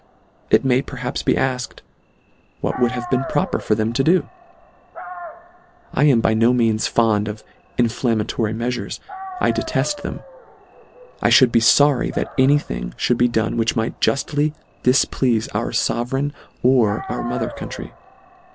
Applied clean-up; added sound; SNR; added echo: none; Dog; 16 dB; none.